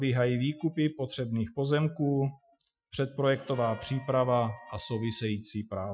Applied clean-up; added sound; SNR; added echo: classical method Wiener filter.